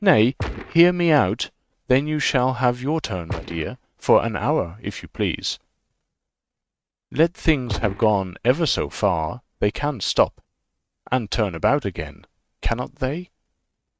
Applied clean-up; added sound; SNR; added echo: neural mask model RNNoise.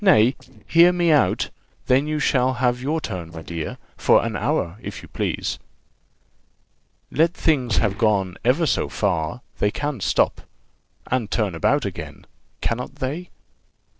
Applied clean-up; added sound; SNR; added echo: neural separator model SepFormer DNS4.